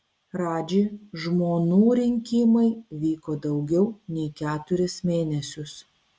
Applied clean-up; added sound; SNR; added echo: none; none; none; none.